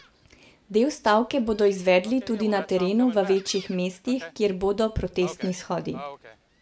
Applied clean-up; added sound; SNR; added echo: none; Gull, seagull; 19 dB; reverberation time 0.3 s.